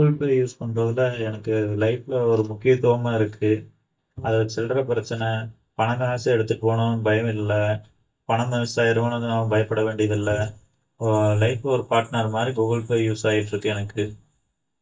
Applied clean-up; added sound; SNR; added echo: neural mask model DeepFilterNet 3.